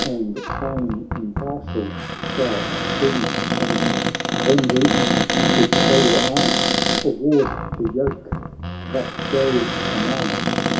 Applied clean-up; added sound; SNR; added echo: none; Cupboard open or close; -2 dB; reverberation time 2.5 s.